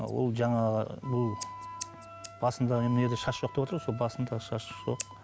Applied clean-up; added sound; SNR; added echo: none; Wind instrument, woodwind instrument + Scissors; 13 dB; none.